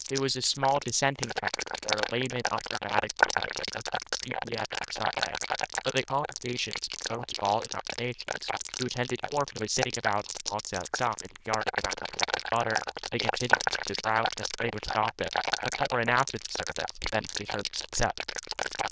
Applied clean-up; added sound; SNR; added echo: neural diffusion model UNIVERSE++.